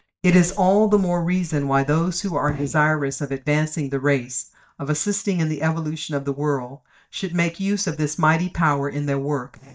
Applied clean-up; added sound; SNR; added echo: neural mask model DeepFilterNet 3.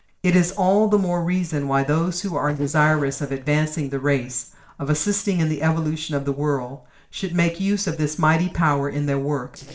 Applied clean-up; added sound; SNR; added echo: neural separator model SepFormer DNS4.